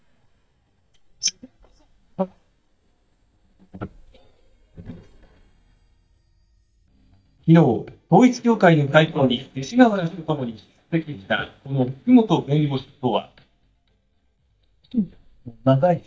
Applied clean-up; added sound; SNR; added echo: neural mask model DeepFilterNet 3.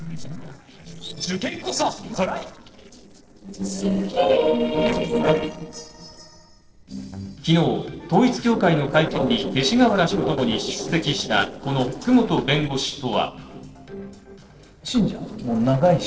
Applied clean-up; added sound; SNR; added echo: neural separator model SepFormer DNS4.